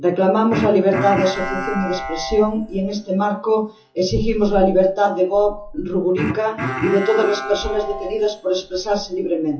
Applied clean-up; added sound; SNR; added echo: classical method WPE with log-MMSE.